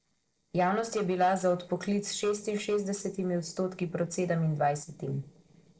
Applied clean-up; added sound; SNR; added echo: neural separator model SepFormer DNS4.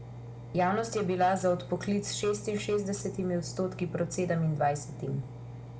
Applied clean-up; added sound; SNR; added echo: none; Engine; 12 dB; reverberation time 0.3 s.